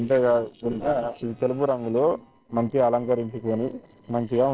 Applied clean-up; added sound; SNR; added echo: neural separator model SepFormer DNS4.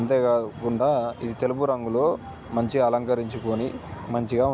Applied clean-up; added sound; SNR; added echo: none; none; none; none.